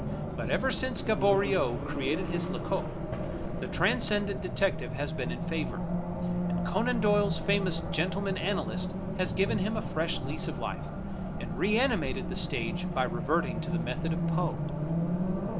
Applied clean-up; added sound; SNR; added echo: none; Race car, auto racing; 0 dB; none.